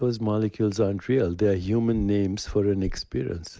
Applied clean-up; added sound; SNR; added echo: none; none; none; none.